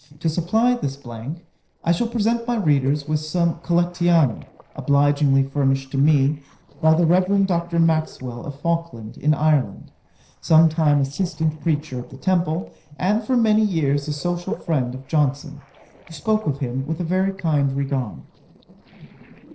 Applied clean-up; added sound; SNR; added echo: neural separator model SepFormer DNS4.